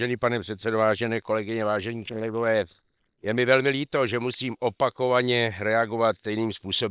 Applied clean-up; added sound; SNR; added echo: neural separator model SepFormer WHAM!.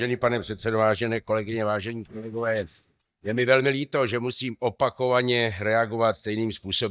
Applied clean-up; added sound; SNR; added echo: neural mask model DeepFilterNet 3.